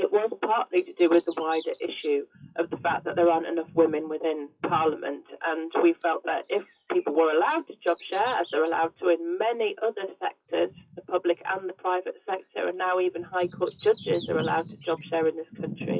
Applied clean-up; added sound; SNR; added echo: classical method WPE with log-MMSE.